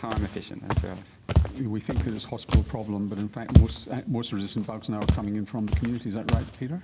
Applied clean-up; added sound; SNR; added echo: none; Walk, footsteps; -4 dB; none.